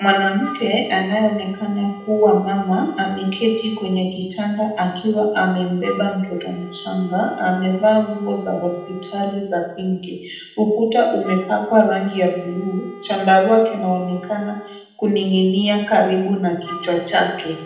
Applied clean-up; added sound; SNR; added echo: none; Wind instrument, woodwind instrument; 19 dB; reverberation time 0.8 s.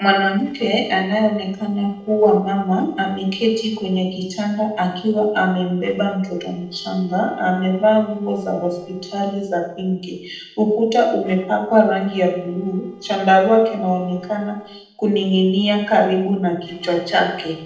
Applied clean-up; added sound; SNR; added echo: neural separator model SepFormer DNS4.